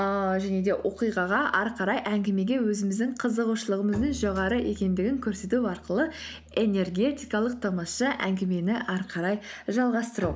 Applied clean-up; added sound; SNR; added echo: none; Bowed string instrument; 19 dB; none.